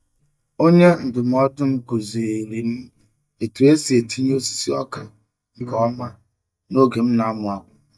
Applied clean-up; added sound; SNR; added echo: neural mask model DeepFilterNet 3.